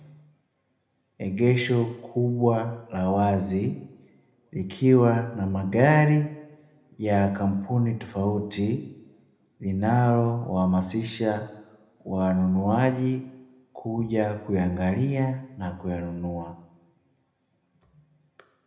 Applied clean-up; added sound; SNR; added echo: none; none; none; reverberation time 0.9 s.